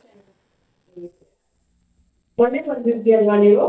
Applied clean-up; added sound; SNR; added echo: neural mask model DeepFilterNet 3.